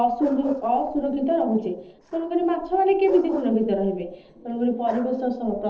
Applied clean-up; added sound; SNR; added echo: neural separator model SepFormer DNS4.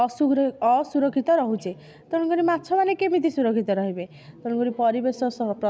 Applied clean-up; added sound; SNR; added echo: none; none; none; none.